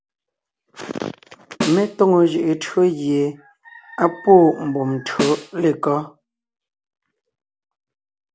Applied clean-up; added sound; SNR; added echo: none; Snare drum; 10 dB; none.